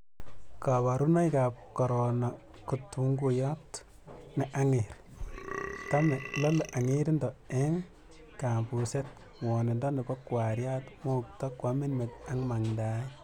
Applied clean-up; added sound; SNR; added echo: none; Burping, eructation; 9 dB; none.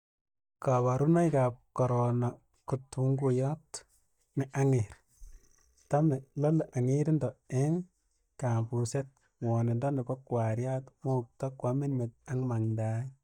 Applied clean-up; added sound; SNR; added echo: neural mask model DeepFilterNet 3.